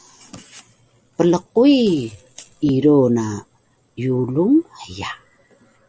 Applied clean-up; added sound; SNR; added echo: none; none; none; none.